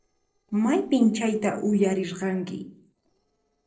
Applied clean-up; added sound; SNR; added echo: neural separator model SepFormer DNS4.